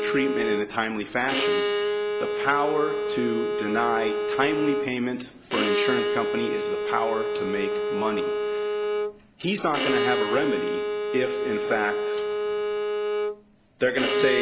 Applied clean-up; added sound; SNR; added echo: none; Bowed string instrument; -1 dB; none.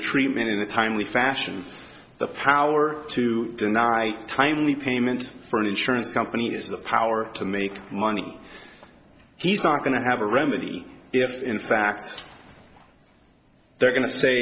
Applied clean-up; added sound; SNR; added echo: none; none; none; none.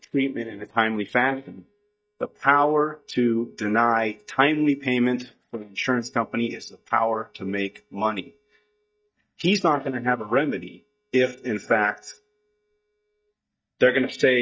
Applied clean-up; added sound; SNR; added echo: neural mask model DeepFilterNet 3.